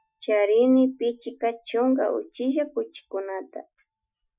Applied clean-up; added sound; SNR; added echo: classical method Wiener filter.